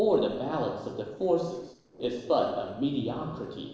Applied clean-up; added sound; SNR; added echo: neural separator model SepFormer DNS4.